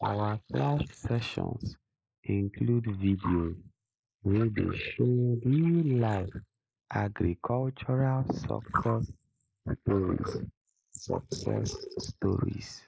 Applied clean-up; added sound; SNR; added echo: neural mask model Resemble Enhance denoiser.